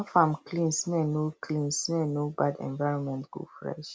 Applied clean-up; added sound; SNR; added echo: none; none; none; none.